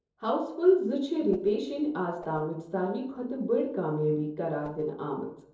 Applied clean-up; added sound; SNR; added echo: neural separator model SepFormer DNS4.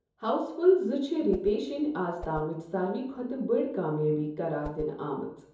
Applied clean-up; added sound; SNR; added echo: none; Whoosh, swoosh, swish; 15 dB; reverberation time 2.6 s.